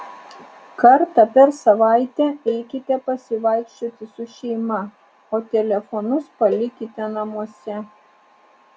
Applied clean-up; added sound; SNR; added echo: none; Cowbell; 15 dB; none.